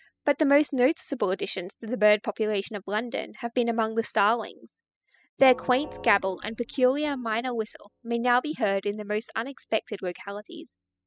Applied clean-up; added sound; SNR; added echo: classical method spectral subtraction.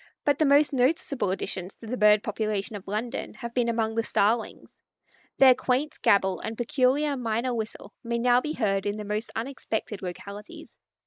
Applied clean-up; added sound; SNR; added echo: neural mask model Resemble Enhance denoiser.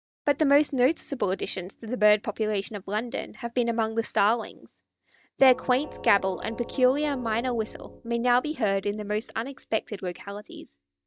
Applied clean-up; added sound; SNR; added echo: neural mask model DeepFilterNet 3.